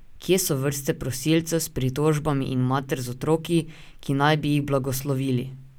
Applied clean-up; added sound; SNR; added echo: none; none; none; none.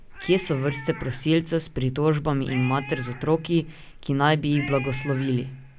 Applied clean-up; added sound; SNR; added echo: none; Cat; 16 dB; none.